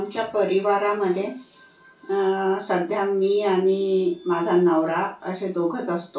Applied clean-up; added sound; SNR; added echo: none; none; none; reverberation time 0.2 s.